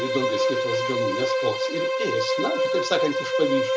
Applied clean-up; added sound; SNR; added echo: none; Bowed string instrument; -4 dB; none.